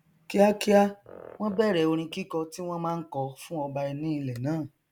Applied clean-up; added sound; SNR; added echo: none; none; none; none.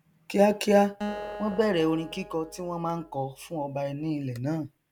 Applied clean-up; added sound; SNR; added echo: none; Acoustic guitar; 14 dB; none.